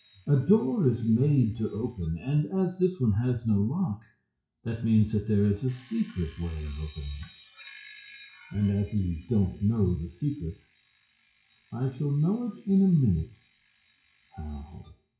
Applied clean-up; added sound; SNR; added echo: classical method WPE with log-MMSE.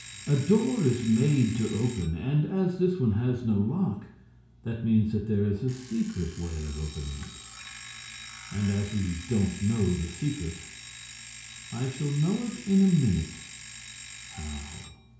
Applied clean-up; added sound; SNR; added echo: none; Alarm; 17 dB; reverberation time 0.6 s.